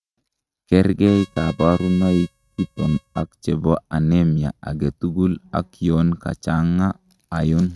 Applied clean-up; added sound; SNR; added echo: neural mask model RNNoise.